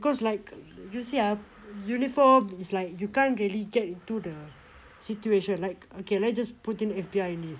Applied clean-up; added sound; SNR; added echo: none; none; none; none.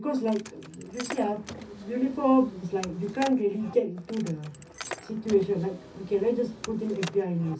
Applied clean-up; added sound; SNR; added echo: none; Car; 15 dB; reverberation time 0.3 s.